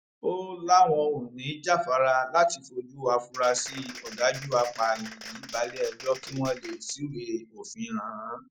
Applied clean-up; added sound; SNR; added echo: none; Applause; 15 dB; none.